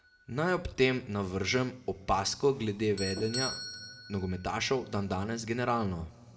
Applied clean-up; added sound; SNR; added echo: none; Doorbell; 14 dB; reverberation time 1.0 s.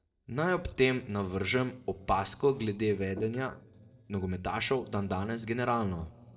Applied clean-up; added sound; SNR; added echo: neural separator model SepFormer DNS4.